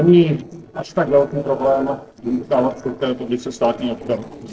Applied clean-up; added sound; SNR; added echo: neural separator model SepFormer DNS4.